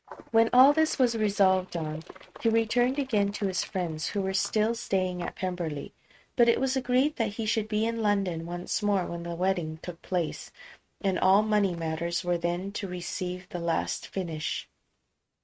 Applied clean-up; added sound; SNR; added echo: neural mask model RNNoise.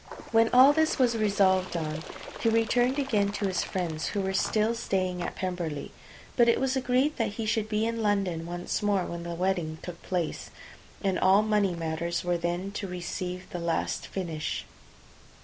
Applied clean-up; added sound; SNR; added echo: none; Bird; 20 dB; none.